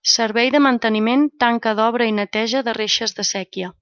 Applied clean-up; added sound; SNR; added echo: none; none; none; none.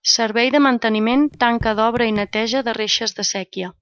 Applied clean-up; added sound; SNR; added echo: none; Raindrop / Drip; 17 dB; none.